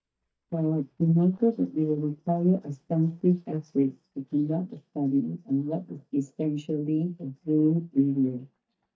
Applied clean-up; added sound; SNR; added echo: neural mask model DeepFilterNet 3.